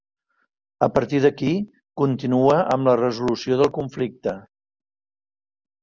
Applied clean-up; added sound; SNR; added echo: none; none; none; none.